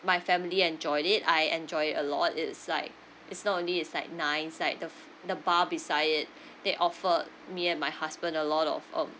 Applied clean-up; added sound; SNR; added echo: none; none; none; none.